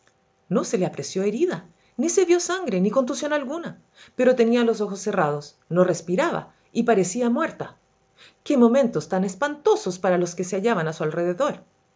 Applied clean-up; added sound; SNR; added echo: none; none; none; none.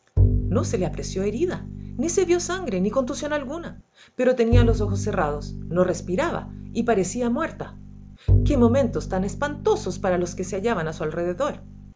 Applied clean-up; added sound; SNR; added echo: none; Bowed string instrument; 2 dB; none.